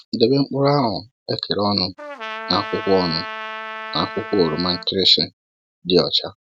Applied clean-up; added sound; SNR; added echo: none; Trumpet; 11 dB; none.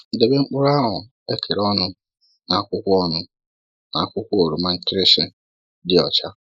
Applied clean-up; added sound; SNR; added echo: neural mask model Resemble Enhance denoiser.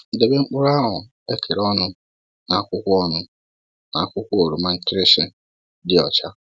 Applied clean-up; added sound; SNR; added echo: none; none; none; none.